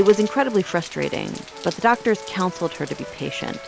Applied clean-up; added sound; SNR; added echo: none; Brass instrument + Rain; 14 dB; none.